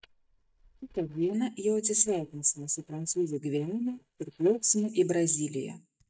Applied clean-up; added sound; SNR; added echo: neural mask model DeepFilterNet 3.